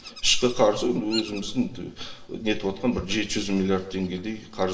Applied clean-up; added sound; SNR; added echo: none; Bird vocalization, bird call, bird song; 18 dB; reverberation time 0.7 s.